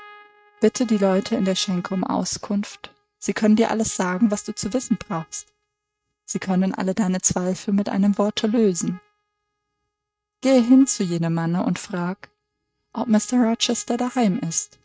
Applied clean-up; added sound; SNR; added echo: neural mask model RNNoise.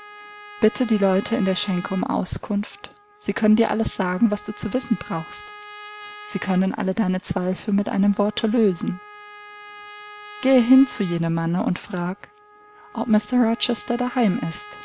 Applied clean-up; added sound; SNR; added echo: none; Trumpet; 20 dB; none.